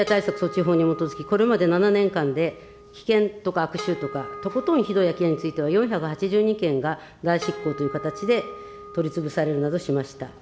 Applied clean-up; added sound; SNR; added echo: none; Harp; 15 dB; none.